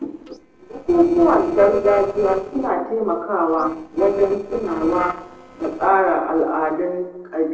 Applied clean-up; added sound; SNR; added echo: neural separator model SepFormer DNS4.